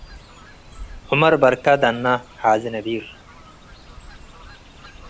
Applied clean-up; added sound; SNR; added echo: none; Fowl; 20 dB; none.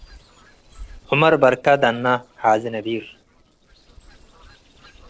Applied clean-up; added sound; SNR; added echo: neural separator model SepFormer DNS4.